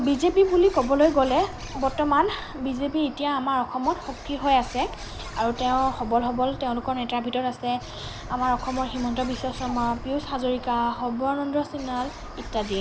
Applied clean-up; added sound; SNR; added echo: none; Bird; 14 dB; none.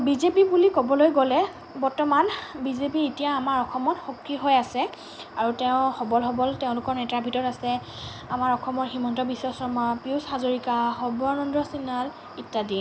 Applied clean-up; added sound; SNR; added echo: none; none; none; none.